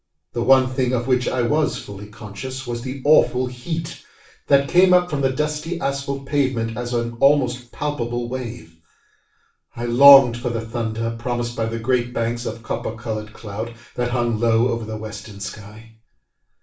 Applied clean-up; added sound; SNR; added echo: none; none; none; reverberation time 0.3 s.